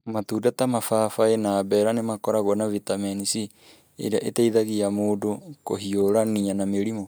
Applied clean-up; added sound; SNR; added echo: neural mask model DeepFilterNet 3.